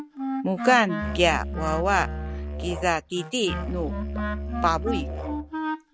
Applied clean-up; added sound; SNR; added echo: none; Wind instrument, woodwind instrument + Musical instrument; 4 dB; none.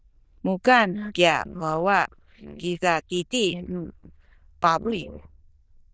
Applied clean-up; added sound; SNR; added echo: neural diffusion model UNIVERSE++.